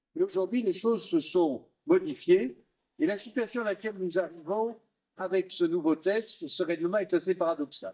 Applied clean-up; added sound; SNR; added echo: neural mask model DeepFilterNet 3.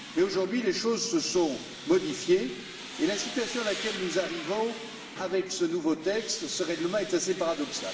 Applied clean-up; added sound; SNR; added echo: none; Tools; 12 dB; reverberation time 1.6 s.